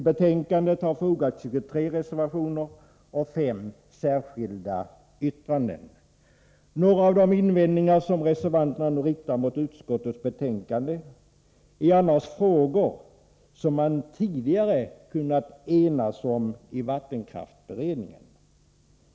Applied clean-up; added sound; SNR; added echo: none; none; none; none.